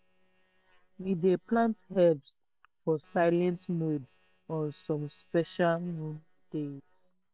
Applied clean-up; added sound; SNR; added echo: neural separator model SepFormer WHAM!.